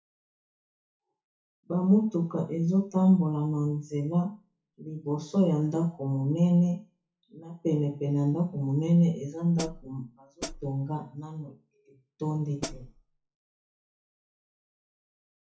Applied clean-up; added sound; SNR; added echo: classical method WPE with log-MMSE.